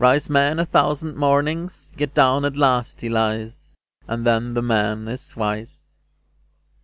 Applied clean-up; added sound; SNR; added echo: none; none; none; none.